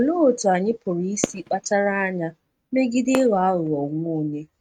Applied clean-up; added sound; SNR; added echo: neural mask model RNNoise.